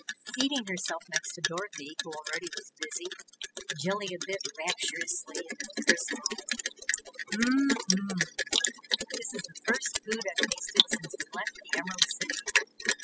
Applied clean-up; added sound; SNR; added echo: classical method spectral subtraction.